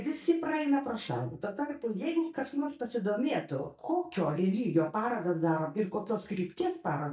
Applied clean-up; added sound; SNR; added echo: neural mask model DeepFilterNet 3.